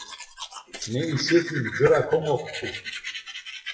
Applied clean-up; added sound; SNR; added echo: classical method WPE with log-MMSE.